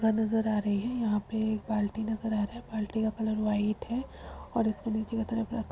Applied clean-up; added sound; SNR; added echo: none; none; none; none.